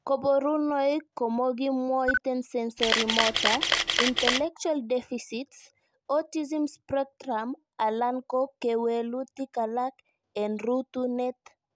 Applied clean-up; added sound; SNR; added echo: none; Camera; -2 dB; none.